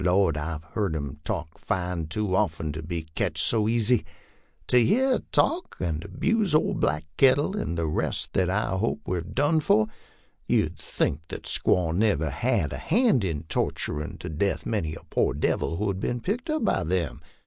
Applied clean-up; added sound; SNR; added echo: none; none; none; none.